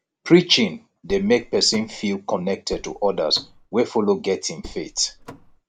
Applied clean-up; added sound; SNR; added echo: none; Car; 19 dB; none.